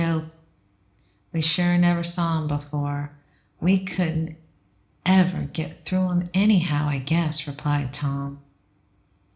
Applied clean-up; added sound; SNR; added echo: none; none; none; reverberation time 0.4 s.